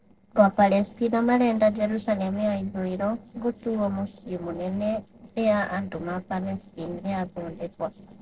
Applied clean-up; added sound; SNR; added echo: neural separator model SepFormer DNS4.